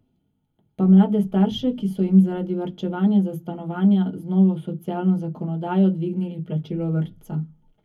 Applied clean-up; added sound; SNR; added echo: none; none; none; reverberation time 0.3 s.